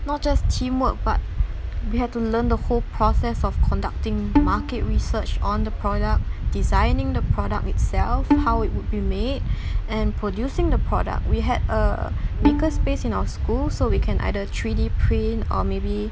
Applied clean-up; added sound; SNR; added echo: none; Bowed string instrument; 7 dB; none.